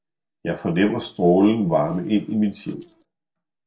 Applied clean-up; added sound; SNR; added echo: neural separator model SepFormer DNS4.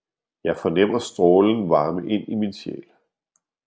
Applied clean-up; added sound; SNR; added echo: none; none; none; none.